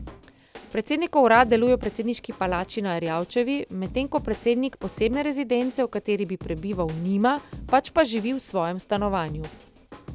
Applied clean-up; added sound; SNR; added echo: none; Drum kit; 17 dB; none.